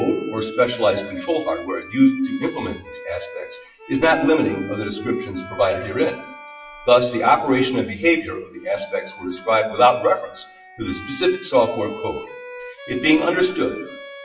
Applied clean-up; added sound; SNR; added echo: classical method WPE with log-MMSE.